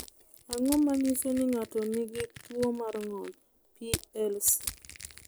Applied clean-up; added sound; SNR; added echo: none; Crushing; 11 dB; none.